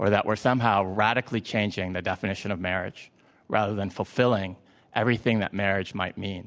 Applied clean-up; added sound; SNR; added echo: none; none; none; none.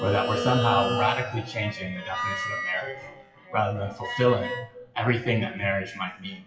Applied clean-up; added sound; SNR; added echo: classical method WPE with log-MMSE.